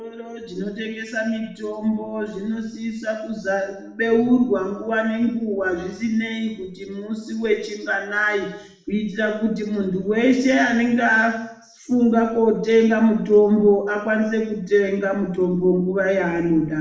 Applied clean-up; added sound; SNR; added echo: none; none; none; reverberation time 0.7 s.